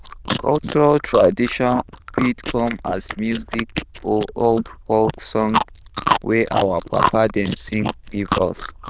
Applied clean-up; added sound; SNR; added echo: neural diffusion model UNIVERSE++.